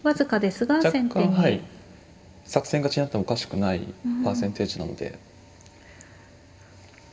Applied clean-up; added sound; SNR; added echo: none; none; none; reverberation time 2.1 s.